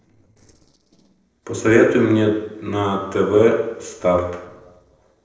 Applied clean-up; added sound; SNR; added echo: neural separator model SepFormer DNS4.